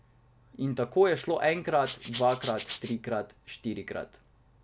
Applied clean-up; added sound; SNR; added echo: none; Rattle (instrument); -3 dB; none.